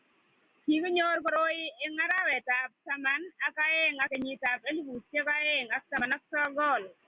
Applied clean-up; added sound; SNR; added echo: none; none; none; none.